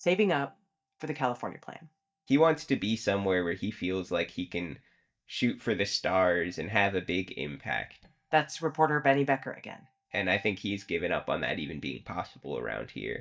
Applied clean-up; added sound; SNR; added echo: neural mask model DeepFilterNet 3.